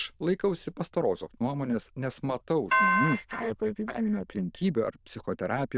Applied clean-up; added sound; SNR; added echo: neural diffusion model UNIVERSE++.